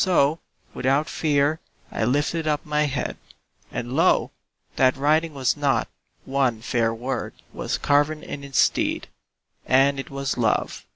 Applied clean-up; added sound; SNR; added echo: none; none; none; none.